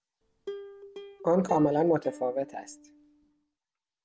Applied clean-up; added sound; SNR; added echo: none; Plucked string instrument; 14 dB; none.